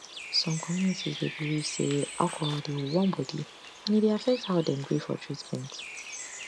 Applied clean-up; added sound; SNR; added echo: none; Bird; 12 dB; none.